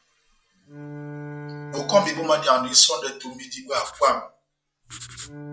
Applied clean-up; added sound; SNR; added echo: classical method log-MMSE.